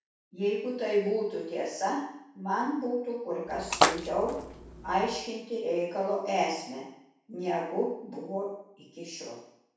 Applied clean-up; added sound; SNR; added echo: none; Splash, splatter; -1 dB; reverberation time 0.7 s.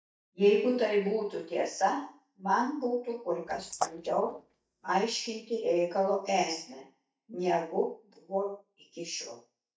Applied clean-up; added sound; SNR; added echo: neural mask model DeepFilterNet 3.